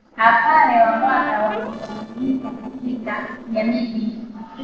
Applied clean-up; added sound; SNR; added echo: neural separator model SepFormer DNS4.